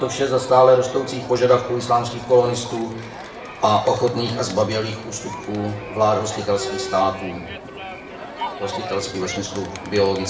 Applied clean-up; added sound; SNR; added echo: none; Crowd; 12 dB; reverberation time 0.7 s.